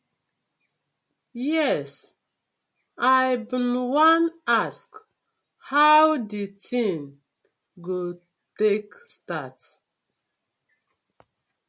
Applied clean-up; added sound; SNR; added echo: none; none; none; none.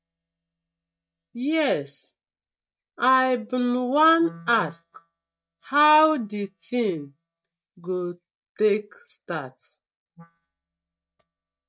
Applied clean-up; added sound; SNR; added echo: neural mask model DeepFilterNet 3.